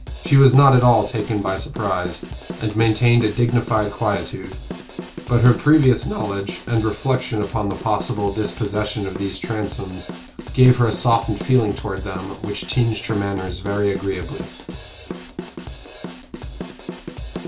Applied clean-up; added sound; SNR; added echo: none; Drum / Drum kit; 12 dB; reverberation time 0.2 s.